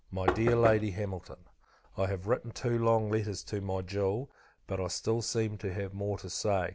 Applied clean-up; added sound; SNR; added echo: none; Knock; 4 dB; none.